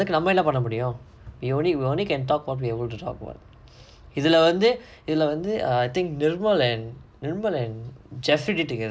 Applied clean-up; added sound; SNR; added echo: none; none; none; none.